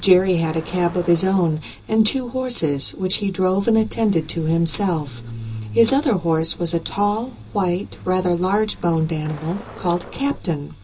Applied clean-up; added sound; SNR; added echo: none; Truck; 16 dB; reverberation time 0.2 s.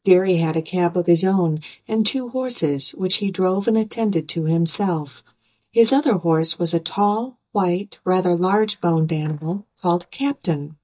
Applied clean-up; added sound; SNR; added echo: neural mask model DeepFilterNet 3.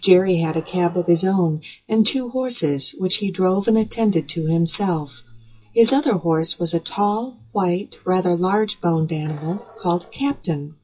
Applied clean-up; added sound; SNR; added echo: classical method WPE with log-MMSE.